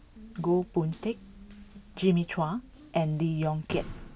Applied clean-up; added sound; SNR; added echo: none; Water tap, faucet; 17 dB; none.